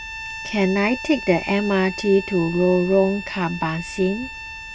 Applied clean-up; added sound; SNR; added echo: none; Bowed string instrument; 12 dB; none.